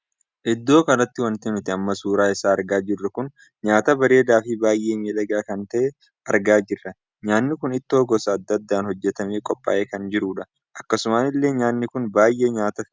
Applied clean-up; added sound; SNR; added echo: none; none; none; none.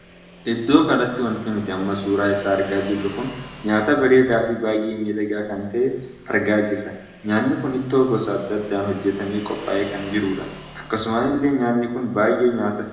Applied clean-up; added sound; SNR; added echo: none; Motorcycle / Engine; 20 dB; reverberation time 0.9 s.